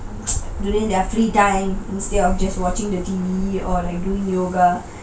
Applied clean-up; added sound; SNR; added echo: none; none; none; none.